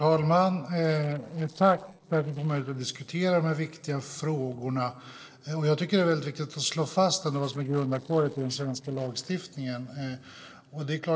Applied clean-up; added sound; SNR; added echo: neural separator model SepFormer DNS4.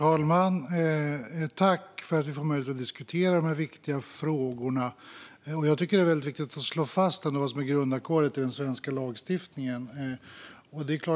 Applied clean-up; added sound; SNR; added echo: none; none; none; none.